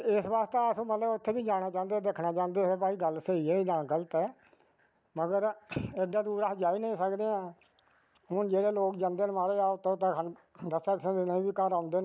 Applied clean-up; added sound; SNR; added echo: none; none; none; none.